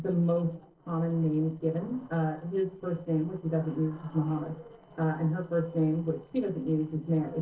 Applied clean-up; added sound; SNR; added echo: neural separator model SepFormer DNS4.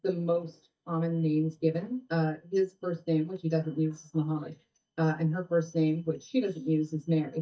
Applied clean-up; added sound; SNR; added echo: neural mask model DeepFilterNet 3.